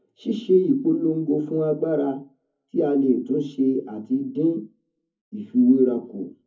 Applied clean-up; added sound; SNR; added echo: none; none; none; reverberation time 0.3 s.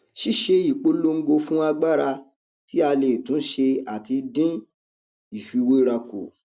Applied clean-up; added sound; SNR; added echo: none; none; none; none.